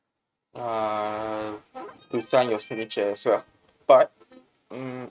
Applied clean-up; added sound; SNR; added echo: neural mask model RNNoise.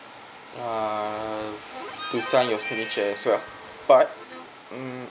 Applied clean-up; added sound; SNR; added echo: none; Harmonica; 11 dB; none.